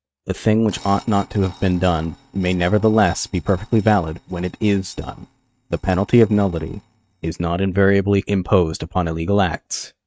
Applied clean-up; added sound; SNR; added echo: neural mask model RNNoise.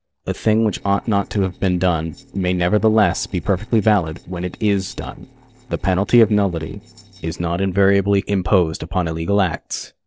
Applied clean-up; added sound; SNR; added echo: neural separator model SepFormer DNS4.